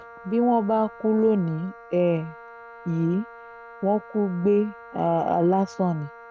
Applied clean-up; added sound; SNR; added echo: none; Wind instrument, woodwind instrument; 19 dB; none.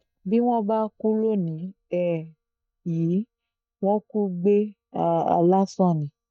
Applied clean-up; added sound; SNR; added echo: neural mask model DeepFilterNet 3.